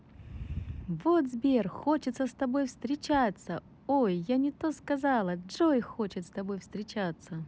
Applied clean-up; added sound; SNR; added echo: none; none; none; none.